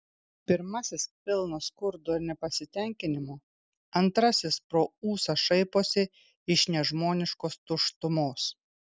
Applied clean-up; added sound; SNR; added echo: none; none; none; none.